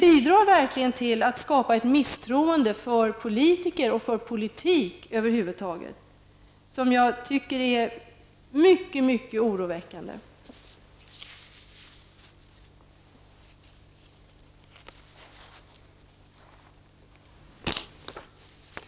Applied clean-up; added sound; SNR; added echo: none; Fart; 11 dB; none.